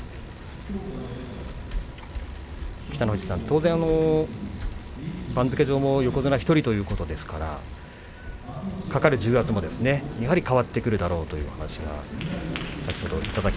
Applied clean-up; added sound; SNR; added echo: none; Bicycle; 11 dB; none.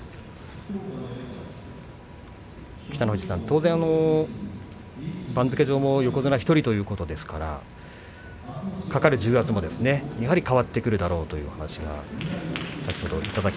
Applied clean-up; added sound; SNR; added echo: none; none; none; none.